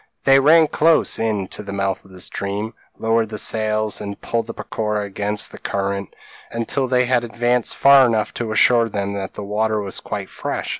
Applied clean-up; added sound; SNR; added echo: none; none; none; none.